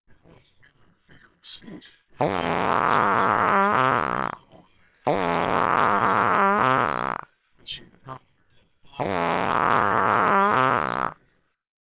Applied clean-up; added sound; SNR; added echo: neural separator model SepFormer WHAMR!.